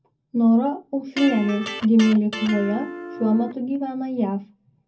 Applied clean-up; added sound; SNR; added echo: none; Electric guitar; 11 dB; reverberation time 0.4 s.